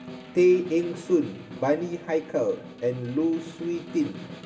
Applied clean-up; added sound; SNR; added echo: none; Snare drum; 16 dB; reverberation time 0.6 s.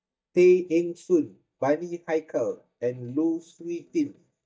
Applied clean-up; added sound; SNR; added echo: neural mask model DeepFilterNet 3.